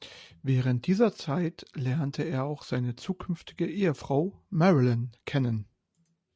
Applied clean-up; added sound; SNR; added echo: none; none; none; none.